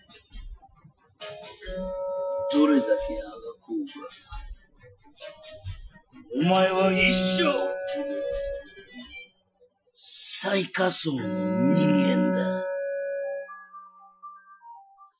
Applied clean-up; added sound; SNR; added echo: classical method Wiener filter.